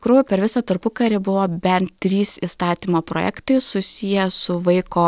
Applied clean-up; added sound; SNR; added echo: none; none; none; none.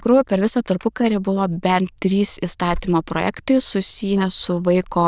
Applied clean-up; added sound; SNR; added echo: neural diffusion model UNIVERSE++.